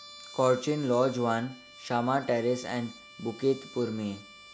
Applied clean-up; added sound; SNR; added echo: none; Trumpet; 19 dB; none.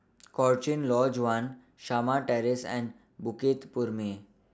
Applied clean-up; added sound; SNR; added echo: none; none; none; none.